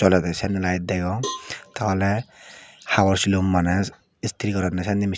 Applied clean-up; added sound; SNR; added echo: none; Cowbell; 15 dB; none.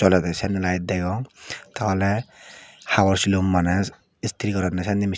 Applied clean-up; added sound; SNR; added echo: none; none; none; none.